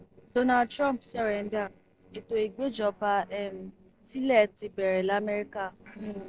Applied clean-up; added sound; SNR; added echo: neural separator model SepFormer DNS4.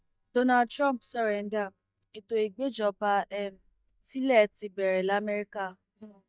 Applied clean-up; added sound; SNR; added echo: neural mask model DeepFilterNet 3.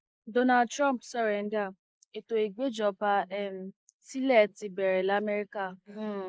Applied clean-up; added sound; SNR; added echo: neural mask model Resemble Enhance denoiser.